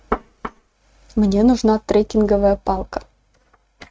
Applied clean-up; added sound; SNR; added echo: neural mask model RNNoise.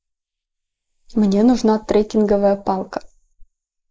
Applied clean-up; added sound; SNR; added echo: neural mask model Resemble Enhance denoiser.